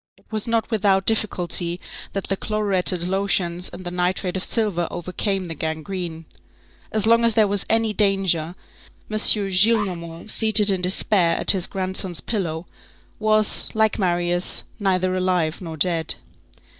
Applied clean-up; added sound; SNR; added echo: neural mask model DeepFilterNet 3.